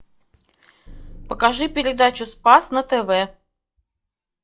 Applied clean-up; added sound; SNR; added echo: classical method log-MMSE.